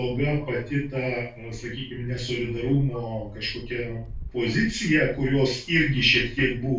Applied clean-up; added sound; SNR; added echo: none; Fixed-wing aircraft, airplane; 18 dB; reverberation time 0.3 s.